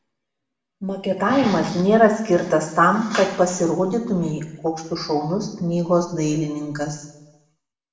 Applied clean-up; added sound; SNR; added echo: none; none; none; reverberation time 0.7 s.